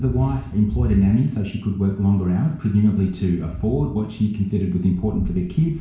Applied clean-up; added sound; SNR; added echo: none; Thunder; 11 dB; reverberation time 0.6 s.